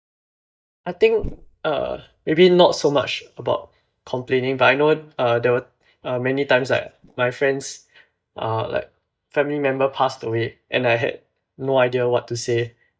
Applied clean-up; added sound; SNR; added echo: neural mask model DeepFilterNet 3.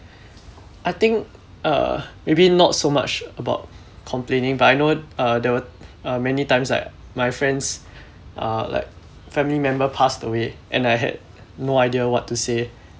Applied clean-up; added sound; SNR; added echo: none; none; none; none.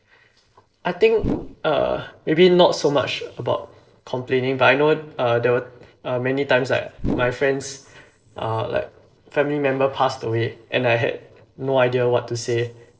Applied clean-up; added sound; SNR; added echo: neural separator model SepFormer DNS4.